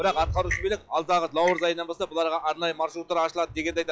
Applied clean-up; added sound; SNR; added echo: classical method log-MMSE.